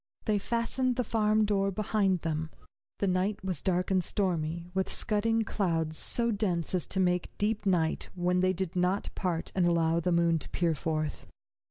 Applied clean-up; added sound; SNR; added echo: none; none; none; none.